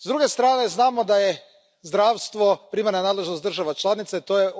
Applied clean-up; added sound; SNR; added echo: none; none; none; none.